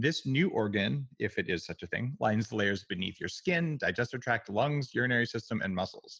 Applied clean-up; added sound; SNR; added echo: none; none; none; none.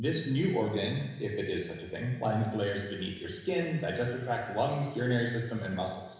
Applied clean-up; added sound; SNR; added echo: none; none; none; reverberation time 1.0 s.